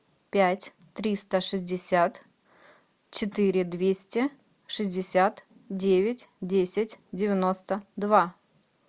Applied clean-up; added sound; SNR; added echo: none; none; none; none.